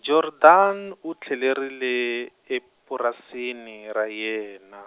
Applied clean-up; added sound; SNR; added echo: none; none; none; none.